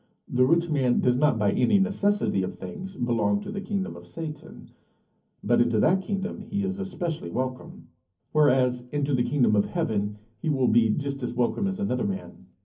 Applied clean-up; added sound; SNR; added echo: none; none; none; reverberation time 0.3 s.